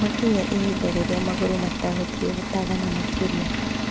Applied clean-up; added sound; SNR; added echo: none; Engine; 0 dB; none.